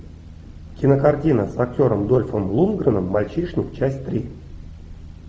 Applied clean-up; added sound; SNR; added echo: none; none; none; none.